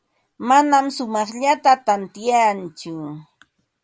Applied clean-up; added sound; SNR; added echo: none; none; none; none.